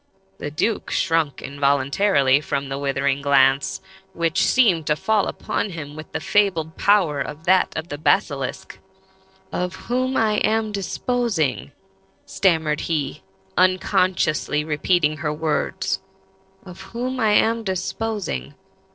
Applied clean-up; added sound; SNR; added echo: neural separator model SepFormer DNS4.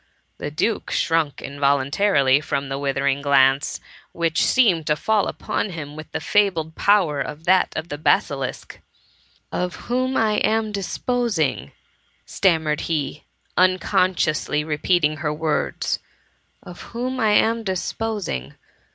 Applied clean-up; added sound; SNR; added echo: none; none; none; none.